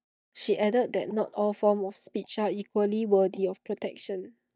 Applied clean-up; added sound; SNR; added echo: neural mask model DeepFilterNet 3.